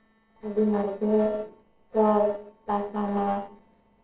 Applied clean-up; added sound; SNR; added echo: neural separator model SepFormer DNS4.